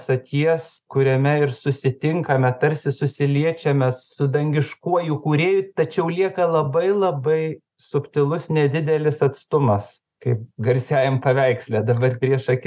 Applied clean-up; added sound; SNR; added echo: none; none; none; none.